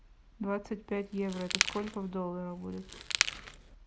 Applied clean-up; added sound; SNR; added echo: none; Crackle; -1 dB; none.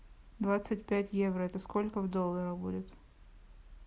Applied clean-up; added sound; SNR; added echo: none; none; none; none.